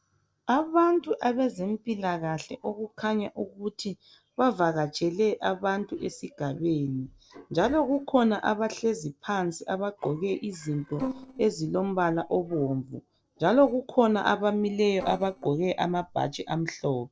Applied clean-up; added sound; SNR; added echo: neural separator model SepFormer DNS4.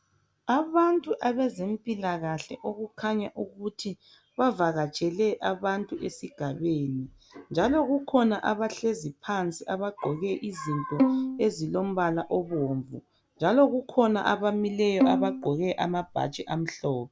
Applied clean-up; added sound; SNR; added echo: none; Bowed string instrument; 2 dB; none.